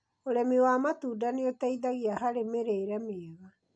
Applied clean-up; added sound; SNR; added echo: none; none; none; none.